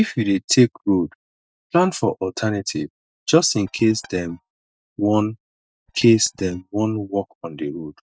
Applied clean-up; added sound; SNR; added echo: neural mask model DeepFilterNet 3.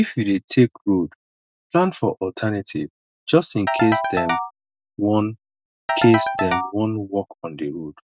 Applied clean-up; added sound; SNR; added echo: none; Ringtone / Keyboard (musical); 4 dB; none.